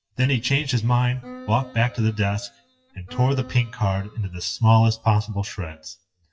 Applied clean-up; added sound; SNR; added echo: classical method WPE with log-MMSE.